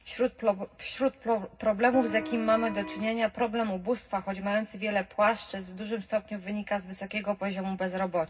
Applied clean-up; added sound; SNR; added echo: none; Electric guitar; 8 dB; reverberation time 0.4 s.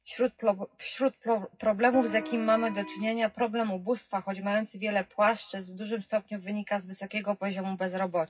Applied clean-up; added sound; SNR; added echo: classical method WPE with log-MMSE.